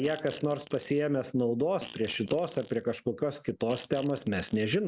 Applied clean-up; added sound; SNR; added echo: none; Fart; 18 dB; none.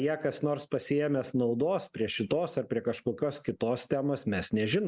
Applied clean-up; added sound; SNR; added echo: none; none; none; none.